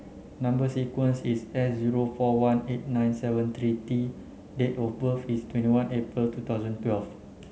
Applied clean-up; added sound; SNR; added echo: none; none; none; none.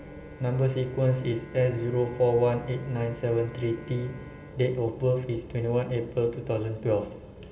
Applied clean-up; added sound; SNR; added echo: none; Bowed string instrument; 20 dB; reverberation time 1.7 s.